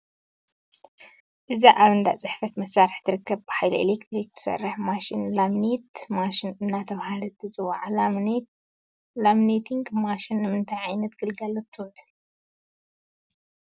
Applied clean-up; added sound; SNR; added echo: none; none; none; none.